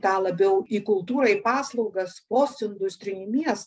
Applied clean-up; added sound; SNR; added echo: none; none; none; none.